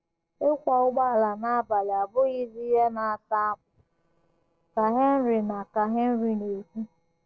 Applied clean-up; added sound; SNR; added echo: neural separator model SepFormer DNS4.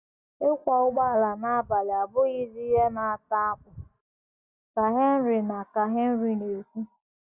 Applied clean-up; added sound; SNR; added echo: none; none; none; none.